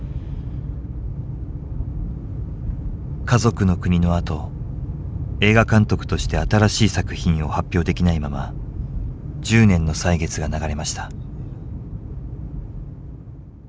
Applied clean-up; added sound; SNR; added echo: none; none; none; none.